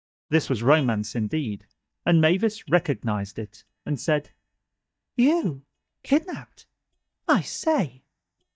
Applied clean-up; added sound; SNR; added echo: neural mask model DeepFilterNet 3.